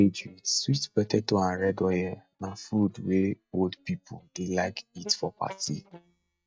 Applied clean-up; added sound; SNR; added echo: neural mask model DeepFilterNet 3.